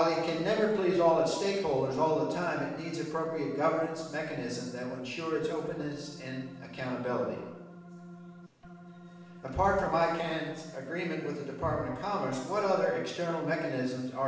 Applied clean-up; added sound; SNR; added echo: none; Organ; 17 dB; reverberation time 0.9 s.